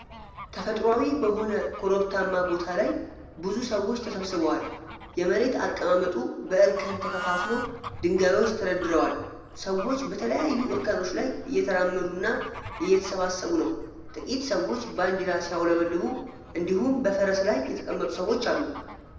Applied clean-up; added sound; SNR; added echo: none; Bird / Fowl; 13 dB; reverberation time 0.8 s.